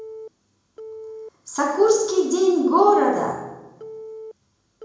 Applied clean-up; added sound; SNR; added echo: none; Telephone; 17 dB; reverberation time 1.0 s.